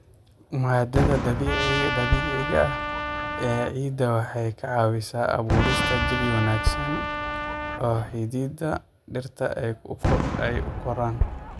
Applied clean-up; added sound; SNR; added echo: none; Fireworks + Trumpet; 1 dB; none.